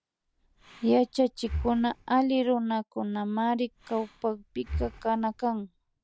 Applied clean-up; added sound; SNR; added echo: none; Breathing; 12 dB; none.